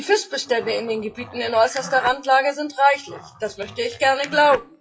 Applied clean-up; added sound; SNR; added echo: classical method WPE with log-MMSE.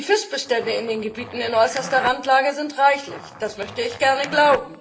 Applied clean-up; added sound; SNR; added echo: none; Zipper (clothing); 14 dB; reverberation time 0.7 s.